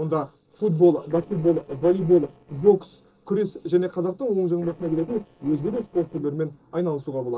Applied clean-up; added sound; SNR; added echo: neural separator model SepFormer DNS4.